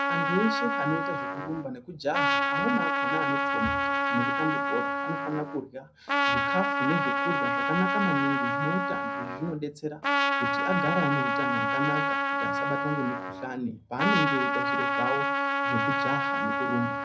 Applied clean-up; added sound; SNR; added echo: none; Trumpet; -4 dB; reverberation time 0.4 s.